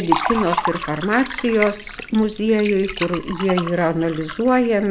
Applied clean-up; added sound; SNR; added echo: none; Liquid; 8 dB; none.